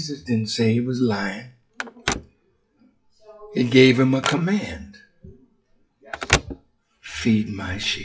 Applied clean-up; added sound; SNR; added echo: classical method WPE with log-MMSE.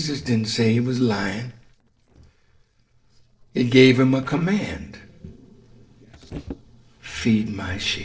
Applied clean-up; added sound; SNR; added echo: neural separator model SepFormer DNS4.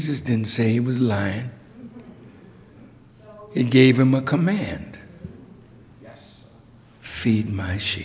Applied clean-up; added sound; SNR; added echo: none; none; none; none.